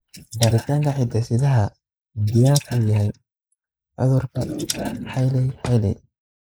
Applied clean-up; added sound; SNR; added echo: neural mask model Resemble Enhance denoiser.